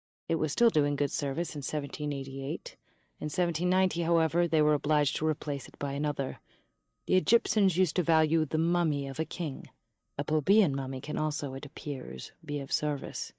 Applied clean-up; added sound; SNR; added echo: neural mask model DeepFilterNet 3.